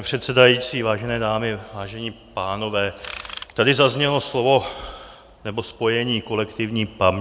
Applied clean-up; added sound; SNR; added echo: none; Ratchet, pawl / Tools; 18 dB; none.